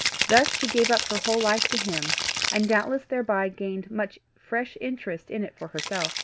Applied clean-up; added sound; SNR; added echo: none; Rattle (instrument); 4 dB; none.